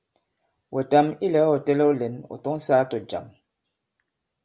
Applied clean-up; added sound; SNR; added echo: none; none; none; none.